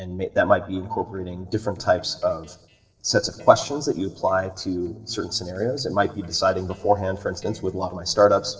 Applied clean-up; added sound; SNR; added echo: neural separator model SepFormer DNS4.